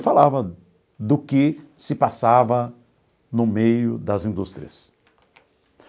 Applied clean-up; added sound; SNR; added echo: none; none; none; none.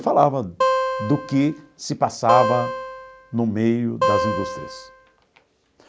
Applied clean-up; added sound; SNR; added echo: none; Acoustic guitar; 1 dB; none.